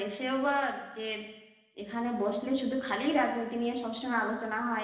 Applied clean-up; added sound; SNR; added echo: none; none; none; reverberation time 1.0 s.